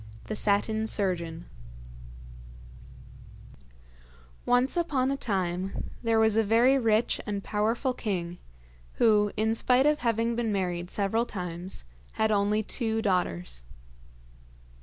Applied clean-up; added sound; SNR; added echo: none; none; none; none.